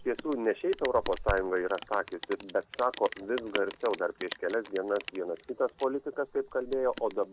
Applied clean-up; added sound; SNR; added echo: none; Rain; 12 dB; none.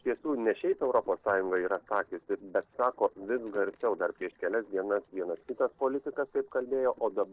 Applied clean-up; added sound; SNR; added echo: neural separator model SepFormer DNS4.